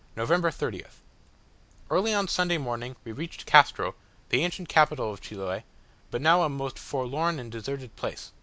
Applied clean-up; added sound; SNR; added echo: none; none; none; none.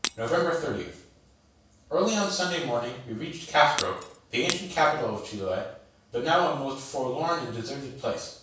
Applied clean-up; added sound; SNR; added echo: none; Shatter; 8 dB; reverberation time 0.7 s.